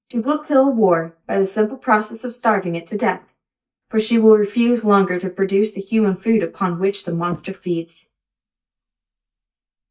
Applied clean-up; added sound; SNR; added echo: neural mask model DeepFilterNet 3.